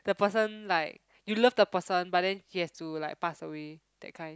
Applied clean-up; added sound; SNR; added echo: none; none; none; none.